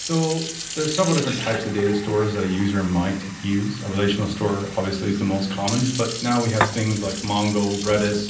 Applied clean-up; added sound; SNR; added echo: none; Fill (with liquid) / Sink (filling or washing); 10 dB; reverberation time 0.6 s.